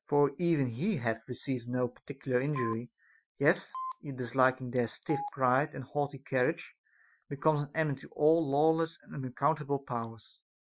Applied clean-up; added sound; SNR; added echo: classical method Wiener filter.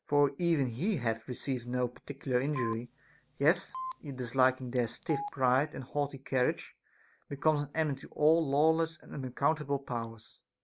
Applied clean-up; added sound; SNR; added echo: none; Telephone; 12 dB; none.